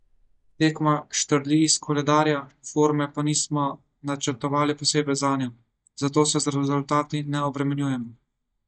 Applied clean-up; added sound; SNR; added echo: neural mask model DeepFilterNet 3.